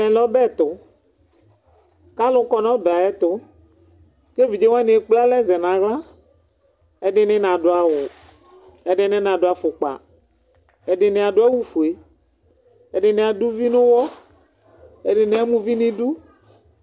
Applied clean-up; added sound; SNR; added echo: none; none; none; none.